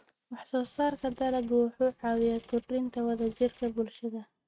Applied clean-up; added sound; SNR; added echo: neural mask model RNNoise.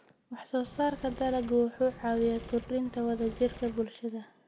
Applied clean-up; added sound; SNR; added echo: none; Engine / Mechanisms; 15 dB; none.